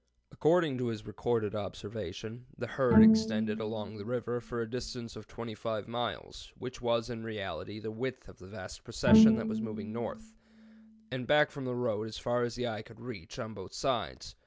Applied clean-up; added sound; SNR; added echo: none; Bowed string instrument; -4 dB; none.